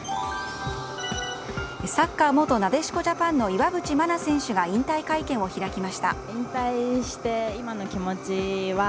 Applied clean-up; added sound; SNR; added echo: none; Fire; 14 dB; none.